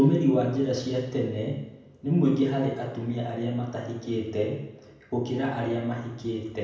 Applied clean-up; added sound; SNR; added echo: none; none; none; reverberation time 0.9 s.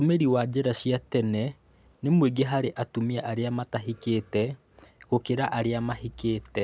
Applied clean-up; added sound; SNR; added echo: none; none; none; none.